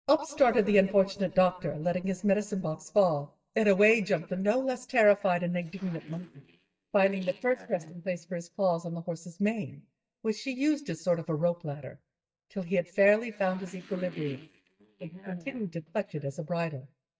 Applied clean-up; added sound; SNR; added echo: neural mask model DeepFilterNet 3.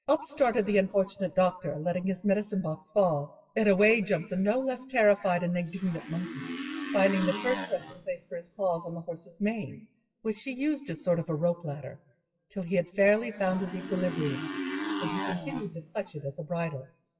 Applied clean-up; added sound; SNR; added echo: classical method WPE with log-MMSE.